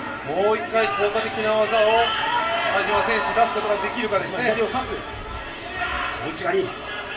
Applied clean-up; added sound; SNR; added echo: none; none; none; reverberation time 0.3 s.